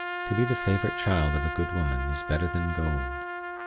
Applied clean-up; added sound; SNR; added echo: none; Trumpet; 6 dB; none.